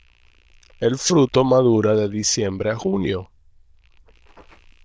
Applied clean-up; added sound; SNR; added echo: neural diffusion model UNIVERSE++.